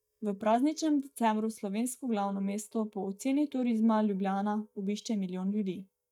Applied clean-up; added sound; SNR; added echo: neural mask model DeepFilterNet 3.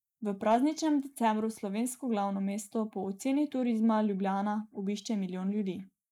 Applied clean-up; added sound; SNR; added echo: neural mask model Resemble Enhance denoiser.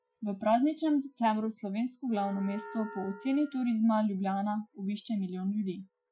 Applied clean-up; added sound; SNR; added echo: classical method Wiener filter.